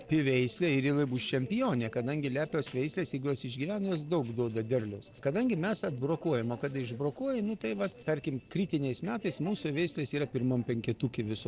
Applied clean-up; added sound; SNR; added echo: neural separator model SepFormer DNS4.